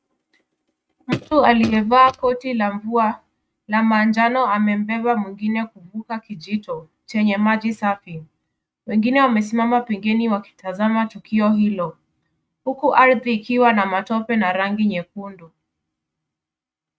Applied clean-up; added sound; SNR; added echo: neural mask model RNNoise.